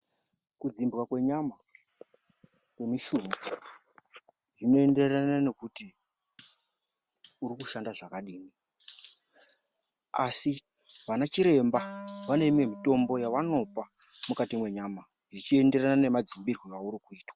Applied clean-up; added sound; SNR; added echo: none; Wind instrument, woodwind instrument; 14 dB; none.